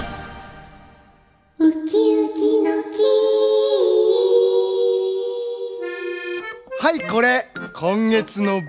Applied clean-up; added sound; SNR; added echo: none; none; none; none.